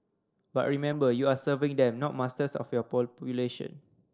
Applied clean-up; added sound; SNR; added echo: neural separator model SepFormer DNS4.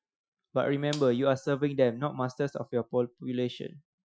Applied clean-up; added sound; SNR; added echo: classical method Wiener filter.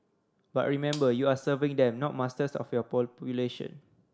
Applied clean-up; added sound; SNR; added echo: none; Gunshot, gunfire; 19 dB; none.